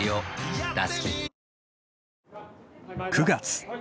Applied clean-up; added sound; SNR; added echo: none; none; none; none.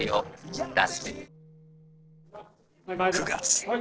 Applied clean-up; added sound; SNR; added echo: neural separator model SepFormer DNS4.